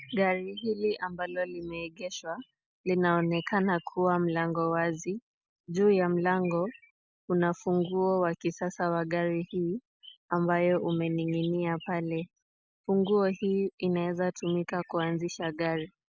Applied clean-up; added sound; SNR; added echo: none; none; none; none.